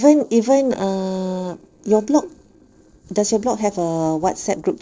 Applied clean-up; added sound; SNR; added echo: neural separator model SepFormer DNS4.